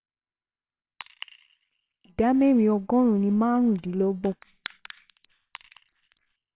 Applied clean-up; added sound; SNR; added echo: neural separator model SepFormer WHAMR!.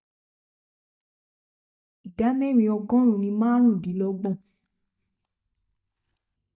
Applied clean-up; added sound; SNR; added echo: neural mask model DeepFilterNet 3.